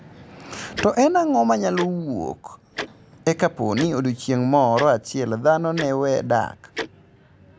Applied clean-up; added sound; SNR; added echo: none; Tick-tock; 16 dB; none.